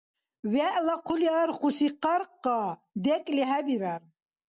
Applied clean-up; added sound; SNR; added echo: none; none; none; none.